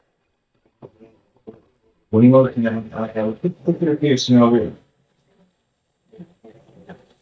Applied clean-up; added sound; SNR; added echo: neural mask model DeepFilterNet 3.